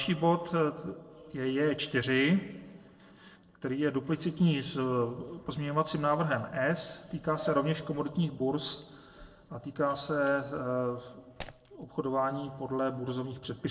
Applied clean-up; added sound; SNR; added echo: neural separator model SepFormer DNS4.